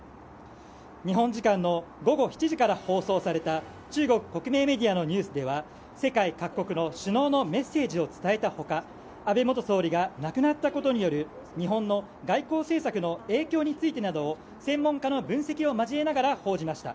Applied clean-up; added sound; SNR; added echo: none; none; none; none.